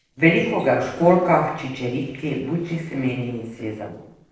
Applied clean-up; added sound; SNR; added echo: neural separator model SepFormer DNS4.